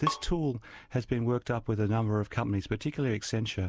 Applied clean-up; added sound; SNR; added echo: none; Bowed string instrument; 11 dB; none.